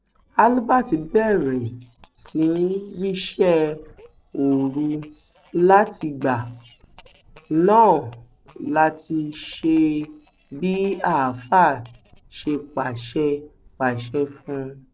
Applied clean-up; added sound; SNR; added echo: neural separator model SepFormer DNS4.